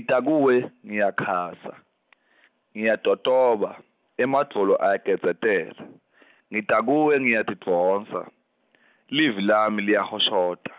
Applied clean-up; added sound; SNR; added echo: none; none; none; none.